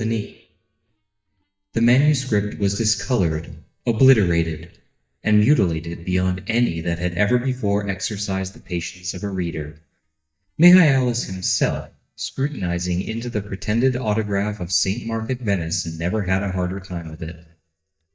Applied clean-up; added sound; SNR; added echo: neural mask model DeepFilterNet 3.